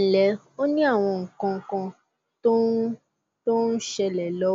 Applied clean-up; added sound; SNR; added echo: none; none; none; none.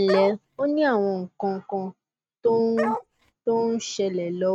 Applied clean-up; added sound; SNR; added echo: neural mask model RNNoise.